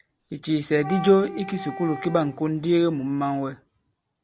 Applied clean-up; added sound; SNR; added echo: none; Wind instrument, woodwind instrument; 12 dB; none.